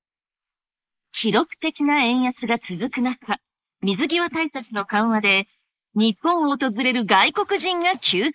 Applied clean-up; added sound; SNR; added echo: neural mask model Resemble Enhance denoiser.